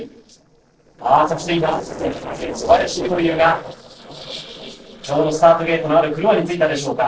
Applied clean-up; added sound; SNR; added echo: neural separator model SepFormer DNS4.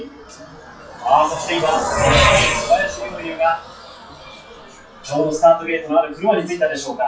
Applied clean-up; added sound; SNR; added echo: classical method WPE with log-MMSE.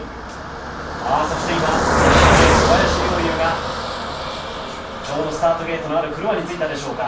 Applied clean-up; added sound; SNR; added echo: none; Car passing by; -4 dB; reverberation time 0.3 s.